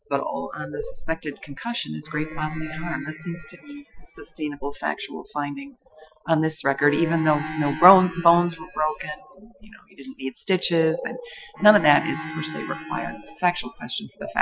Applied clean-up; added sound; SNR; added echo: classical method Wiener filter.